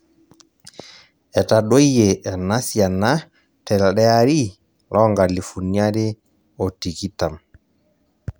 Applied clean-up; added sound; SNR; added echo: none; none; none; none.